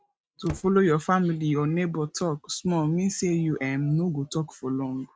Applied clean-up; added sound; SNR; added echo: neural mask model RNNoise.